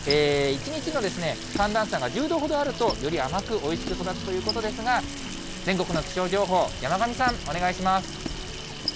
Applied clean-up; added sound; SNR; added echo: none; Squeak + Sink (filling or washing) / Water tap, faucet; 10 dB; none.